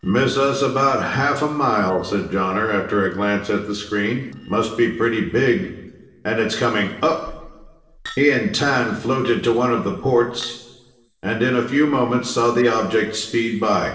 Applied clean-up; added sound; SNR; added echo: neural separator model SepFormer DNS4.